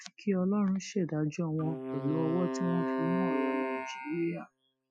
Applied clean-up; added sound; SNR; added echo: classical method Wiener filter.